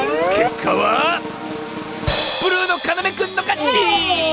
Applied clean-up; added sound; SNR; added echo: none; none; none; none.